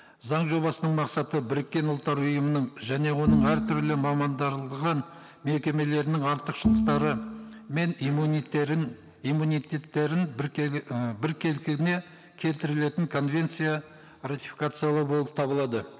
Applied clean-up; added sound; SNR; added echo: none; Bowed string instrument; 2 dB; none.